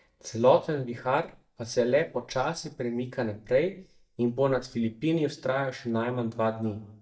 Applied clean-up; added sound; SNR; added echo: neural mask model DeepFilterNet 3.